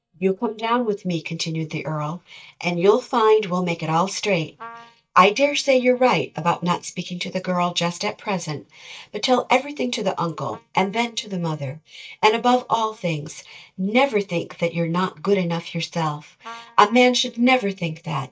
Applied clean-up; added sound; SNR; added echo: neural mask model DeepFilterNet 3.